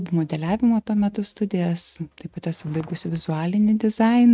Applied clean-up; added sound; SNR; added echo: neural mask model RNNoise.